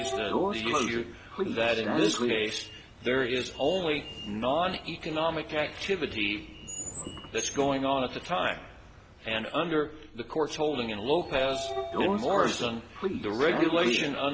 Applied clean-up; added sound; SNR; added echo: none; Sliding door; 5 dB; none.